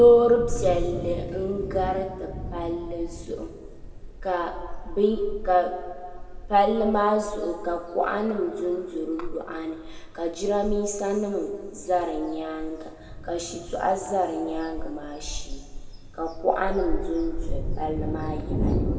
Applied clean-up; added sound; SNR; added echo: none; Thunder; 6 dB; reverberation time 1.6 s.